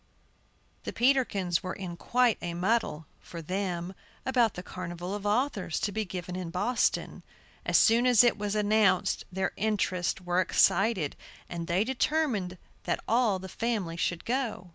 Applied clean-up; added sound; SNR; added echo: none; none; none; none.